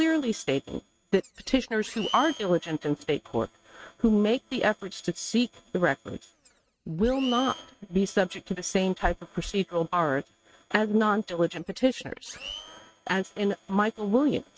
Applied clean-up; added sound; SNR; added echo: neural mask model RNNoise.